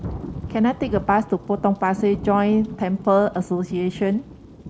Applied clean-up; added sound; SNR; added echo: none; Thunder / Rain; 13 dB; none.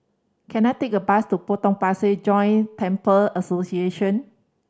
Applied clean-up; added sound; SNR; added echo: none; none; none; none.